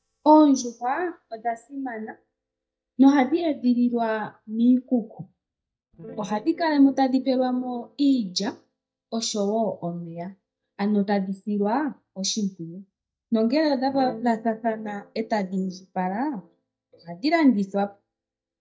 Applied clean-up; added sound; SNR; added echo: neural mask model DeepFilterNet 3.